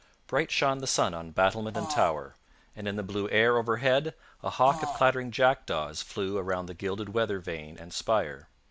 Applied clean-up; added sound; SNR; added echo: none; Fart; 8 dB; none.